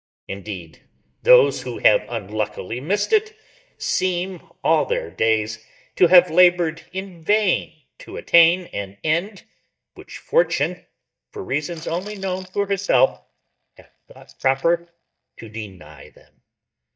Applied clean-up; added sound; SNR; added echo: neural mask model DeepFilterNet 3.